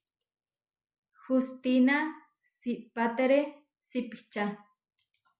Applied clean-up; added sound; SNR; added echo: none; none; none; none.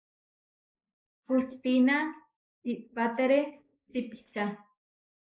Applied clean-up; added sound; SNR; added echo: neural mask model Resemble Enhance denoiser.